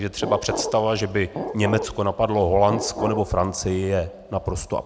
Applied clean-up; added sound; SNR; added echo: none; Glass; 8 dB; none.